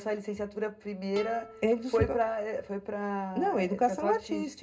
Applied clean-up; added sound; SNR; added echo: none; Plucked string instrument; 20 dB; reverberation time 0.2 s.